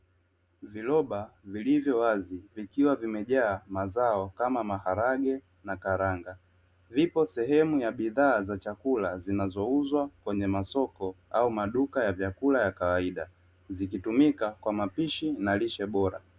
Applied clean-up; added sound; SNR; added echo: none; none; none; none.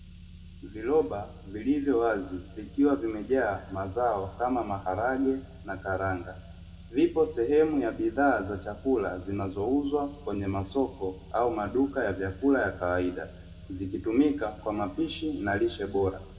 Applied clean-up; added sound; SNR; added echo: none; Car; 18 dB; reverberation time 1.2 s.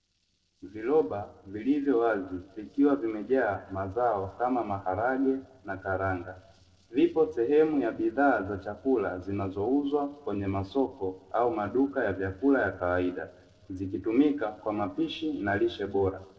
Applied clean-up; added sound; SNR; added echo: neural separator model SepFormer DNS4.